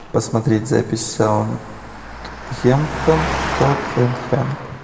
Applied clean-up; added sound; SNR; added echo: none; Engine; 8 dB; reverberation time 1.2 s.